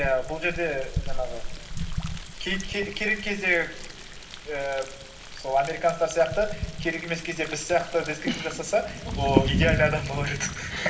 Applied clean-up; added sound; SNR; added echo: none; Thunder; 3 dB; reverberation time 1.8 s.